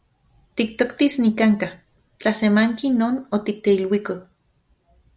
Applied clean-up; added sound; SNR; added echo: none; none; none; none.